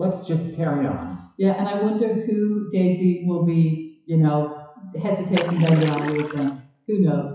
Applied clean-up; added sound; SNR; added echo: classical method WPE with log-MMSE.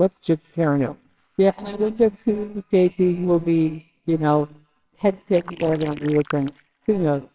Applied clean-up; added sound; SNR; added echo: neural separator model SepFormer WHAMR!.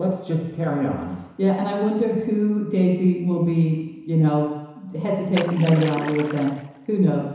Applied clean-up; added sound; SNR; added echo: none; Splash, splatter; 12 dB; reverberation time 1.0 s.